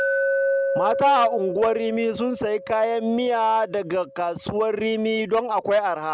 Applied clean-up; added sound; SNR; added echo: none; Glass; 6 dB; none.